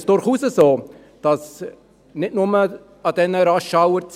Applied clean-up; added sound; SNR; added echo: none; none; none; none.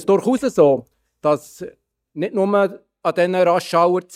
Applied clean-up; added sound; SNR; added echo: neural mask model DeepFilterNet 3.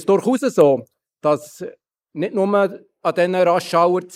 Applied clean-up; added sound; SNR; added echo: neural mask model Resemble Enhance denoiser.